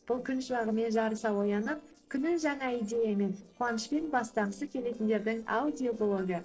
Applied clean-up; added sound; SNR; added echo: neural separator model SepFormer DNS4.